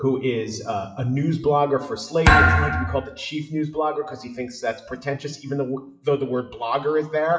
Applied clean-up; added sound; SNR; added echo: classical method WPE with log-MMSE.